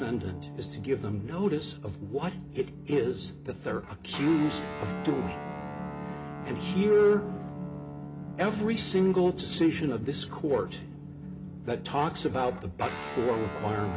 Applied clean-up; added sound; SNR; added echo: none; Guitar; 11 dB; reverberation time 0.3 s.